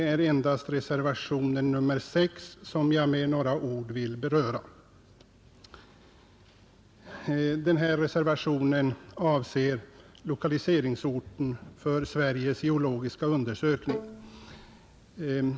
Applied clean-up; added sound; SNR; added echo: none; Bowed string instrument; 12 dB; none.